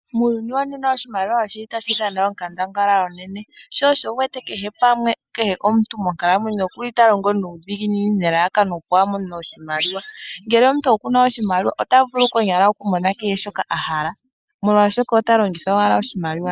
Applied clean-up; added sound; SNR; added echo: neural mask model Resemble Enhance denoiser.